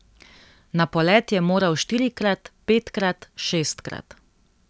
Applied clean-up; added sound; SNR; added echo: none; none; none; none.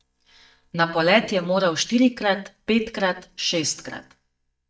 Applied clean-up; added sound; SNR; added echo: neural mask model DeepFilterNet 3.